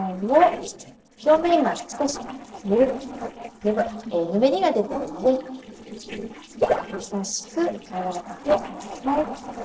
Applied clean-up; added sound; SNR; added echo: neural separator model SepFormer DNS4.